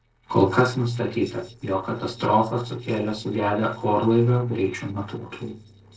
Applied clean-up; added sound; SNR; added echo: neural separator model SepFormer DNS4.